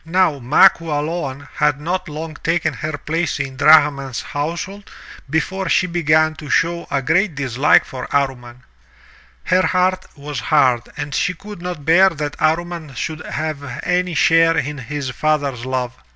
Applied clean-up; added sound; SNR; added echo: none; none; none; none.